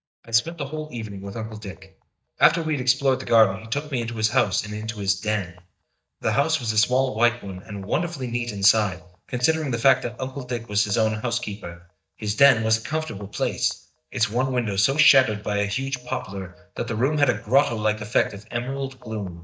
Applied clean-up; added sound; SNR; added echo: neural mask model DeepFilterNet 3.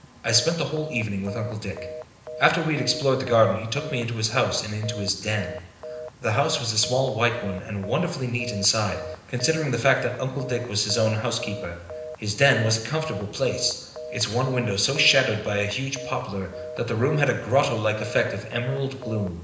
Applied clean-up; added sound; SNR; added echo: none; Telephone; 13 dB; reverberation time 0.9 s.